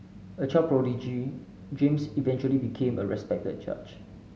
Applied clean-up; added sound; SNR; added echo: none; none; none; none.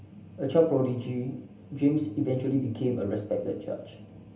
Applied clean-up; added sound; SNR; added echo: none; none; none; reverberation time 0.3 s.